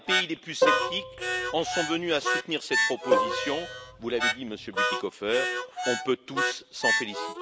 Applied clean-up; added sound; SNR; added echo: none; Plucked string instrument + Harmonica; -3 dB; none.